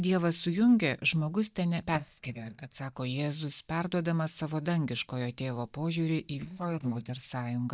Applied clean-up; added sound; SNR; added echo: neural mask model DeepFilterNet 3.